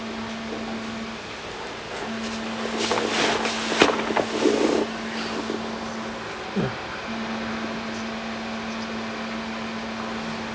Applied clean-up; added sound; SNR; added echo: none; Wind instrument, woodwind instrument; 7 dB; none.